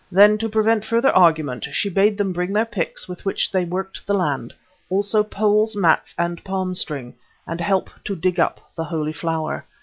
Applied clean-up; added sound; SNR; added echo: none; none; none; none.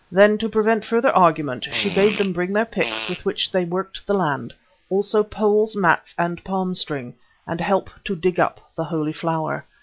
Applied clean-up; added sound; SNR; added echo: none; Fart; 11 dB; none.